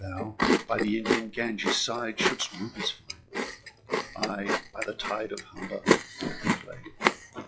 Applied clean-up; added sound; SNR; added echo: classical method WPE with log-MMSE.